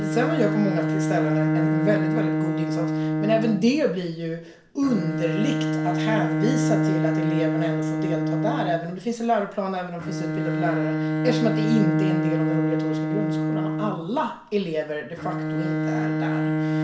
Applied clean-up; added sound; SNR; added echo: none; Bowed string instrument; -2 dB; reverberation time 0.5 s.